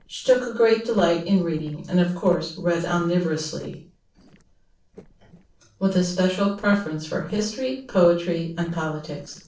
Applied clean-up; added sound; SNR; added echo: neural separator model SepFormer DNS4.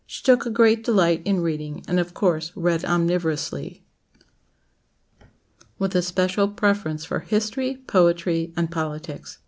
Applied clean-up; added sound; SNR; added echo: none; none; none; none.